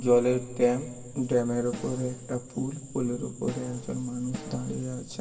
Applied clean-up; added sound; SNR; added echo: none; Snare drum; 14 dB; reverberation time 1.7 s.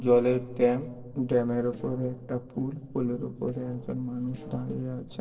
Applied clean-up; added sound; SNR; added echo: neural separator model SepFormer DNS4.